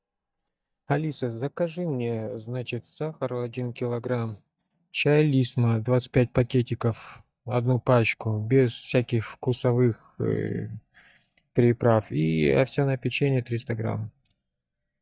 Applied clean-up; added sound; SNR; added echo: neural mask model DeepFilterNet 3.